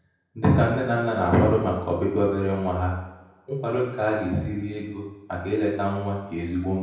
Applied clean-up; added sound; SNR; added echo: none; none; none; reverberation time 0.9 s.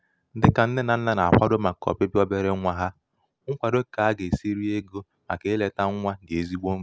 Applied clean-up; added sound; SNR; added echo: none; none; none; none.